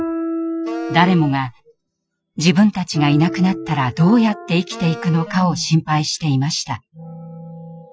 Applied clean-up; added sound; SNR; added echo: classical method Wiener filter.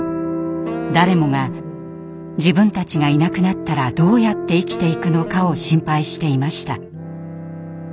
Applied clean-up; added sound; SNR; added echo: none; Wind instrument, woodwind instrument; 14 dB; none.